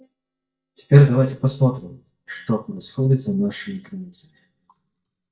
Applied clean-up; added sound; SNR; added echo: neural mask model DeepFilterNet 3.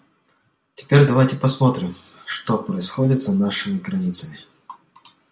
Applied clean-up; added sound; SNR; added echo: none; none; none; none.